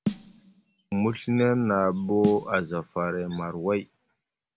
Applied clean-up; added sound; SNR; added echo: none; Snare drum; 11 dB; none.